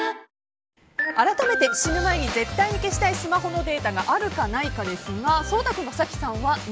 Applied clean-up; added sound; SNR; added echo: none; none; none; none.